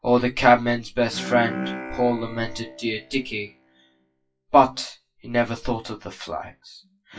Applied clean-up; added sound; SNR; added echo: classical method WPE with log-MMSE.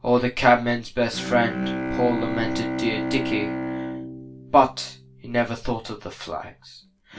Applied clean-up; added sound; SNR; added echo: none; Bowed string instrument; 6 dB; reverberation time 0.2 s.